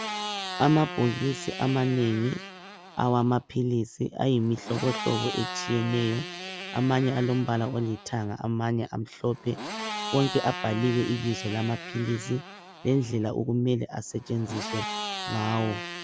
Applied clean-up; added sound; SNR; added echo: none; Motorcycle; 10 dB; none.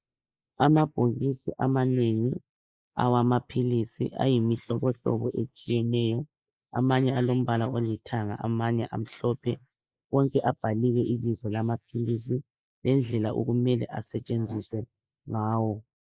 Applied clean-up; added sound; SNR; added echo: neural mask model Resemble Enhance denoiser.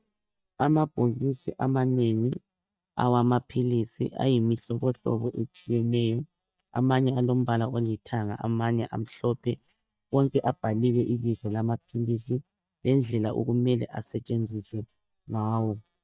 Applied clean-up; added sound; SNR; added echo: neural mask model DeepFilterNet 3.